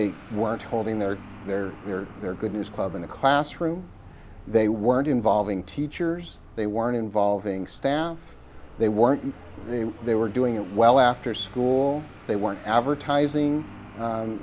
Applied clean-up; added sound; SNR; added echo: none; Vehicle; 19 dB; none.